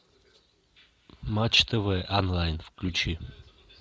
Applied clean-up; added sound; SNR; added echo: none; none; none; none.